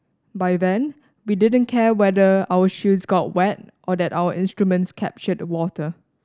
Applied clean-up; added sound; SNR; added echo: none; none; none; none.